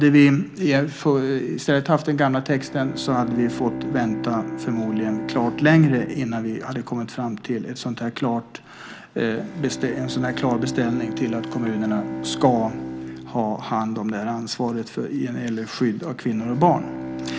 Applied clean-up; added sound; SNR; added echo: none; Bowed string instrument; 10 dB; none.